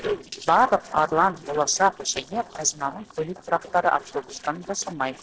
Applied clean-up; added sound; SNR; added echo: neural separator model SepFormer DNS4.